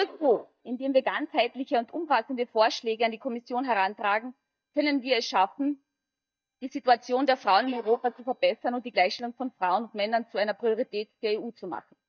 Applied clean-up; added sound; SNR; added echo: neural mask model DeepFilterNet 3.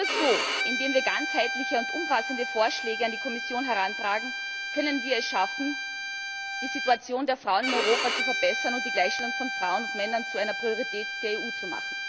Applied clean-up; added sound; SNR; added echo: none; Bowed string instrument; 2 dB; none.